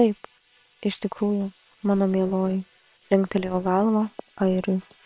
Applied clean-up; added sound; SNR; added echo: neural separator model SepFormer WHAM!.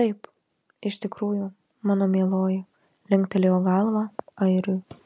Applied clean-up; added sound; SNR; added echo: none; none; none; none.